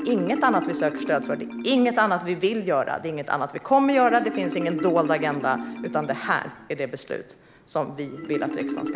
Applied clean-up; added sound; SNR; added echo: none; Marimba, xylophone; 8 dB; none.